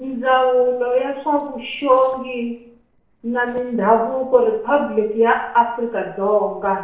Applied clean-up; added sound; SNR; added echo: neural separator model SepFormer DNS4.